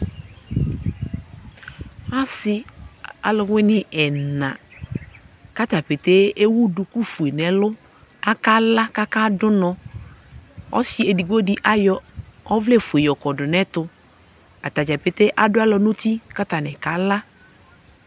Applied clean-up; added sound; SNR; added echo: none; none; none; none.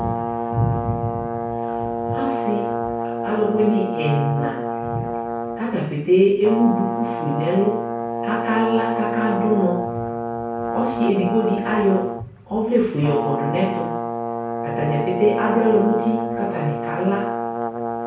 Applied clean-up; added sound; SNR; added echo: none; Brass instrument; 3 dB; reverberation time 0.6 s.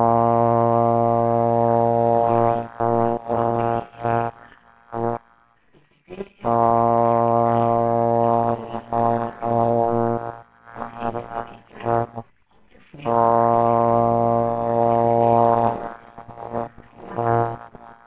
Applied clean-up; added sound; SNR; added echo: neural separator model SepFormer WHAMR!.